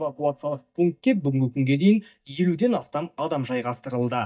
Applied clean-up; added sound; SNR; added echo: neural mask model DeepFilterNet 3.